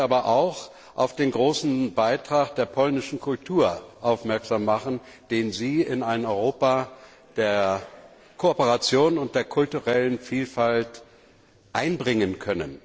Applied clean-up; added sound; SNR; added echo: neural separator model SepFormer DNS4.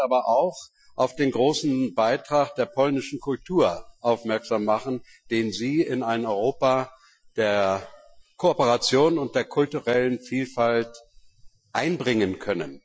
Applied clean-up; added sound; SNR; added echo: classical method Wiener filter.